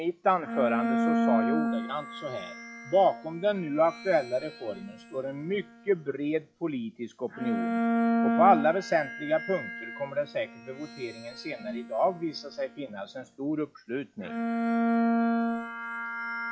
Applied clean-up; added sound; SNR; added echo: classical method log-MMSE.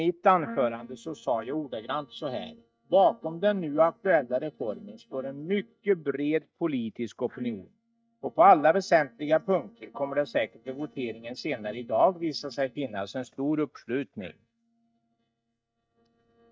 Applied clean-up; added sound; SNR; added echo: neural mask model DeepFilterNet 3.